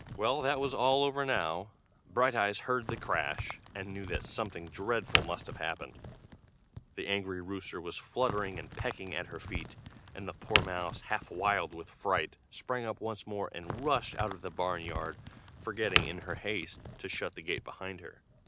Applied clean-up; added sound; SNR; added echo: none; Crack; 5 dB; none.